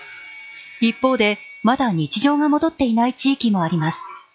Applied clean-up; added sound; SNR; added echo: classical method log-MMSE.